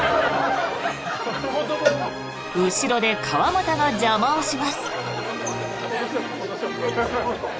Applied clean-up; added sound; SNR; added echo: none; Cowbell; 8 dB; none.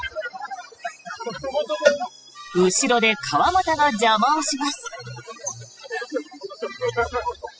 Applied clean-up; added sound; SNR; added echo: classical method spectral subtraction.